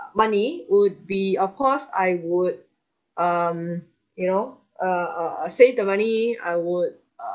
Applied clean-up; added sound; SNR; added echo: none; none; none; none.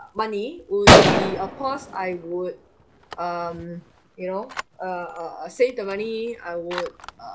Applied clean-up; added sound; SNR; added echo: none; Gunshot, gunfire; -5 dB; none.